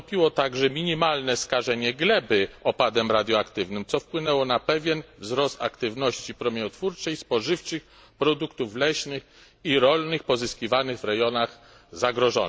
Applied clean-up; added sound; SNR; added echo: none; none; none; none.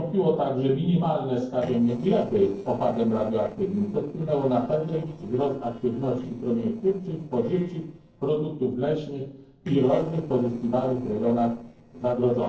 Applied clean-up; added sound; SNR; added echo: neural separator model SepFormer DNS4.